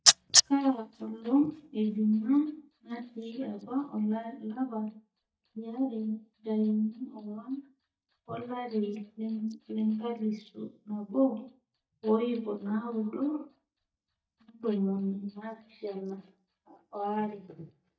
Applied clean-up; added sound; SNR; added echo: neural mask model DeepFilterNet 3.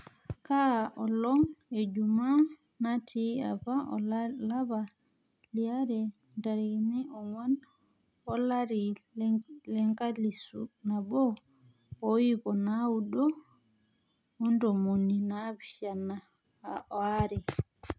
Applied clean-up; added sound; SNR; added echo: none; none; none; none.